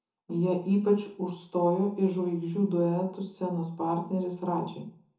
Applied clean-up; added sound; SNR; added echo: none; none; none; reverberation time 0.6 s.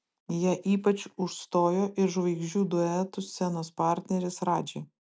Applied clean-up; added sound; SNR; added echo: none; none; none; none.